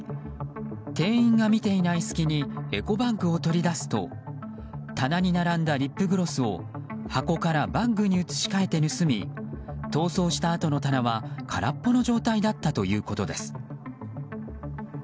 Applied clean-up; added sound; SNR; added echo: none; none; none; none.